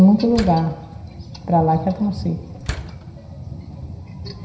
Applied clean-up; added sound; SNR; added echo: none; Slam; 14 dB; reverberation time 0.9 s.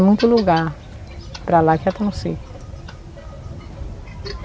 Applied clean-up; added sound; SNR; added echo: none; none; none; none.